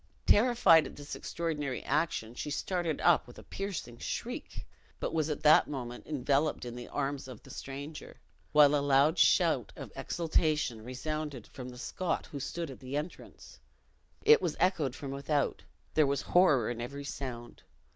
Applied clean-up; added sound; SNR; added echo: none; none; none; none.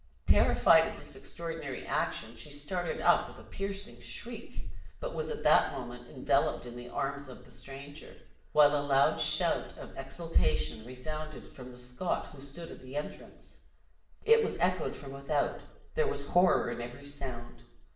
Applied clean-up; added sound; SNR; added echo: none; none; none; reverberation time 0.7 s.